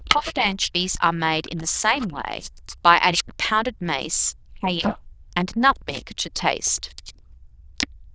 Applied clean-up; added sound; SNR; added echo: neural diffusion model UNIVERSE++.